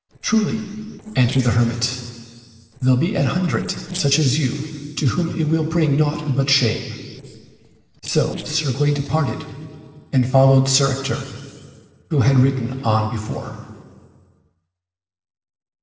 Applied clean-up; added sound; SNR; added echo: neural separator model SepFormer DNS4.